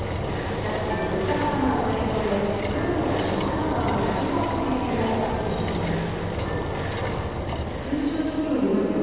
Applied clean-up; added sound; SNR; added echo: none; Engine; 2 dB; reverberation time 2.1 s.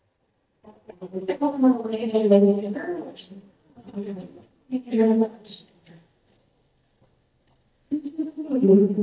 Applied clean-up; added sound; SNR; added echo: neural mask model DeepFilterNet 3.